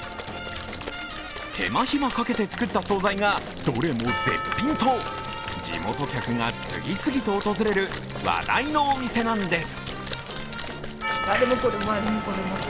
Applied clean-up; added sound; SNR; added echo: none; Splash, splatter + Percussion; 8 dB; none.